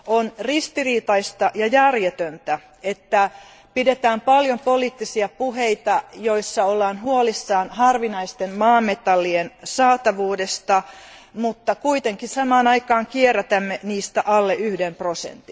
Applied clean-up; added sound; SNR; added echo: none; none; none; none.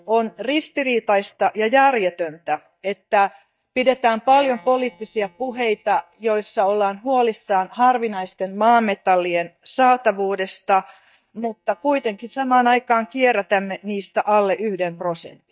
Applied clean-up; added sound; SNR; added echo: neural mask model DeepFilterNet 3.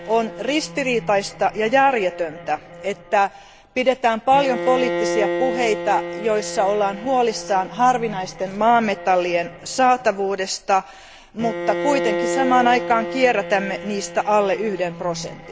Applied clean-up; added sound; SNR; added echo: none; Bowed string instrument; 9 dB; none.